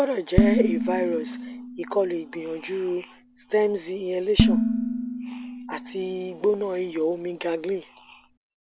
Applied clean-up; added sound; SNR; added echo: none; Dishes, pots, and pans; 0 dB; none.